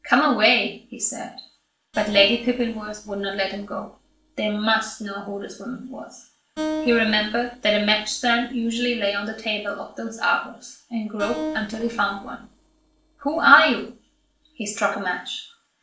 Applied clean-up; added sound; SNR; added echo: neural separator model SepFormer DNS4.